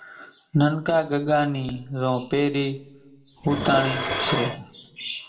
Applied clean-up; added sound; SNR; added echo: none; Dishes, pots, and pans; 7 dB; reverberation time 0.4 s.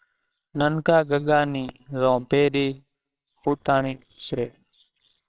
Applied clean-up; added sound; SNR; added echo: neural separator model SepFormer WHAMR!.